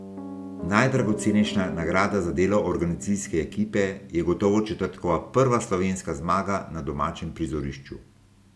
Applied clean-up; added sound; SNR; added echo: none; Piano; 14 dB; none.